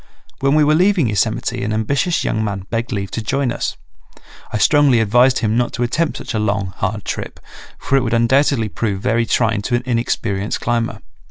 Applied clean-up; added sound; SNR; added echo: none; none; none; none.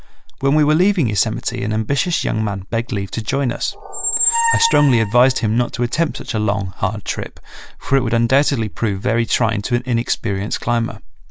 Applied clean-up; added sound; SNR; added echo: none; Squeak; 5 dB; none.